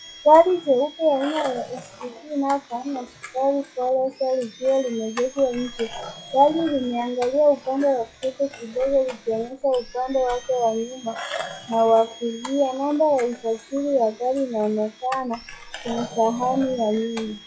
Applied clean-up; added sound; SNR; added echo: classical method log-MMSE.